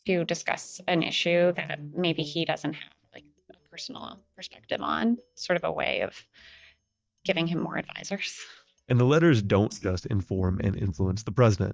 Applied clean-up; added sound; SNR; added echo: neural mask model DeepFilterNet 3.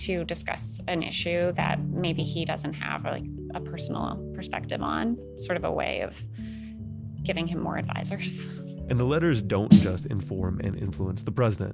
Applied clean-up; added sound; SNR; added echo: none; Snare drum; -4 dB; none.